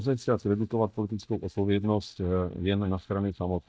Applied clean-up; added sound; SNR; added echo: neural mask model DeepFilterNet 3.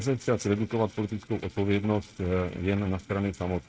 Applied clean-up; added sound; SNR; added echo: neural mask model RNNoise.